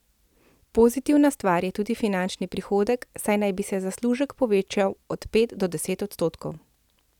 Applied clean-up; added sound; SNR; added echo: none; none; none; none.